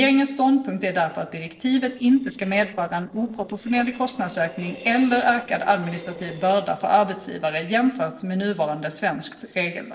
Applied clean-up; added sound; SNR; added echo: neural separator model SepFormer DNS4.